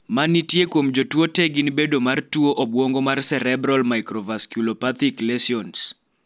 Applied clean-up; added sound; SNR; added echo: none; none; none; none.